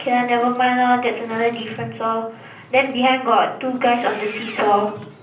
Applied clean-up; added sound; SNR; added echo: none; Boat, Water vehicle; 20 dB; reverberation time 0.6 s.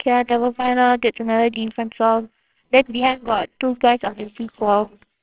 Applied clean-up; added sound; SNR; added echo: neural separator model SepFormer WHAMR!.